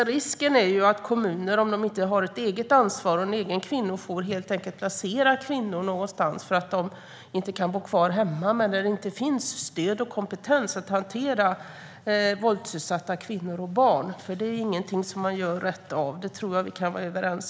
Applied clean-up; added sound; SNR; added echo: none; none; none; none.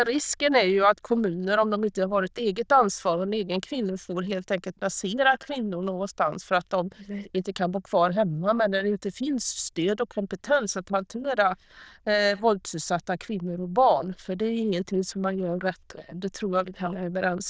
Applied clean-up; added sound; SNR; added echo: neural diffusion model UNIVERSE++.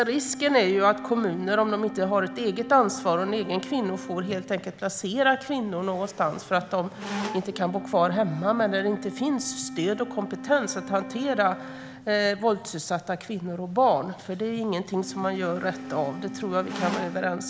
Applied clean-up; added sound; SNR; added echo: none; Wind instrument, woodwind instrument + Squeak; 12 dB; none.